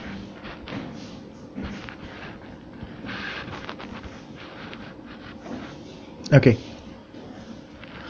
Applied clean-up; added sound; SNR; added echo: none; none; none; none.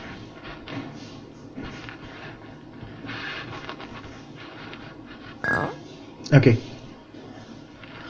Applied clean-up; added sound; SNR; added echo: none; Chink, clink; 1 dB; reverberation time 0.4 s.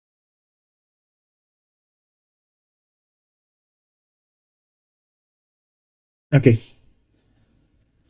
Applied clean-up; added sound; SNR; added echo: neural mask model DeepFilterNet 3.